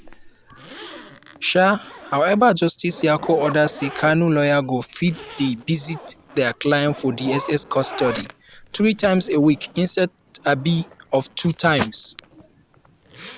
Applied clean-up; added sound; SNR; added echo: none; Zipper (clothing); 18 dB; none.